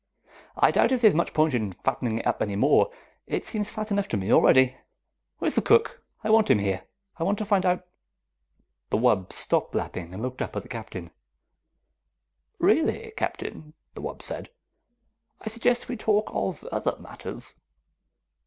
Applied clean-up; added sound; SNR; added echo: none; none; none; none.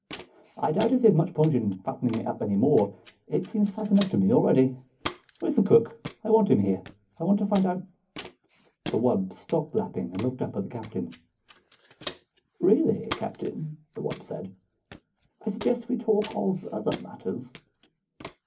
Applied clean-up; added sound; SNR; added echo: none; Walk, footsteps; 17 dB; reverberation time 0.3 s.